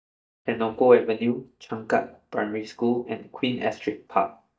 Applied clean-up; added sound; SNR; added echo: neural mask model DeepFilterNet 3.